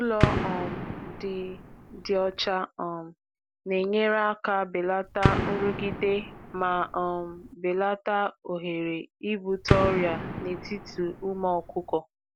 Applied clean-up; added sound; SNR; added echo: none; Gunshot, gunfire; 2 dB; none.